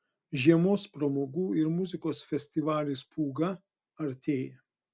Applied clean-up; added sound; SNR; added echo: none; none; none; none.